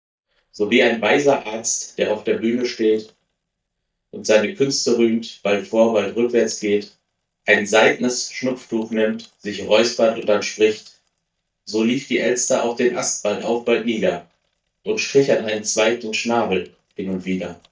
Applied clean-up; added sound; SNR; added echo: neural mask model DeepFilterNet 3.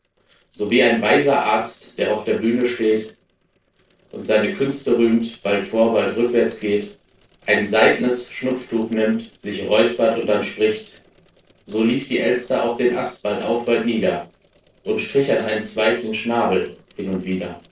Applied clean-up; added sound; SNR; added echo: neural separator model SepFormer DNS4.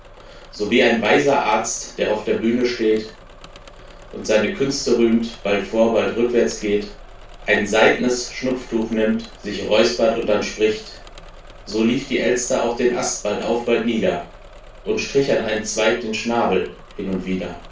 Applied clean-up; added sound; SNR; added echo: none; Engine / Mechanisms; 20 dB; reverberation time 0.3 s.